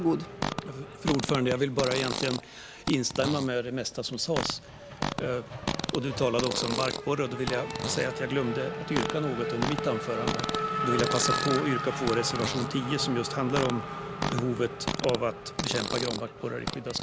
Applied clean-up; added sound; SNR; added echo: none; Fart + Race car, auto racing / Accelerating, revving, vroom; 3 dB; none.